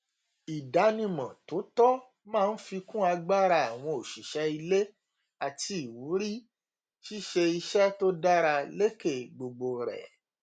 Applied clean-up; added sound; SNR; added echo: none; none; none; none.